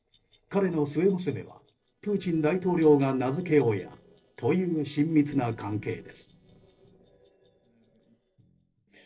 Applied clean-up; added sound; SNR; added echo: neural separator model SepFormer DNS4.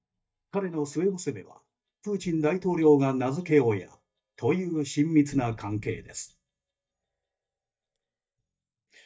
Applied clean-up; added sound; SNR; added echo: neural mask model DeepFilterNet 3.